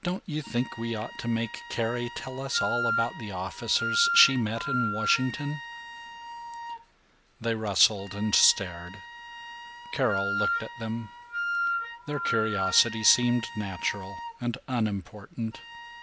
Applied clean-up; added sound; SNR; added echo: none; Wind instrument, woodwind instrument; 5 dB; none.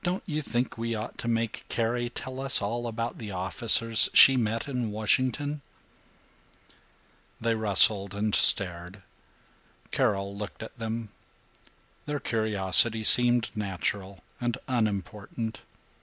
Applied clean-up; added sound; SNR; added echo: none; none; none; none.